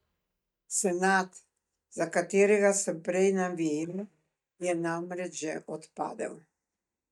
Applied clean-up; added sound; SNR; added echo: neural mask model DeepFilterNet 3.